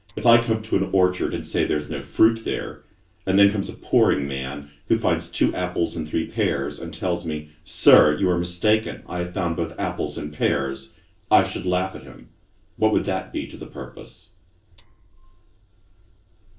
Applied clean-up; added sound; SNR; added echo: neural separator model SepFormer DNS4.